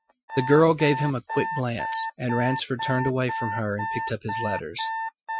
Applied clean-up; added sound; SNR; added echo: classical method Wiener filter.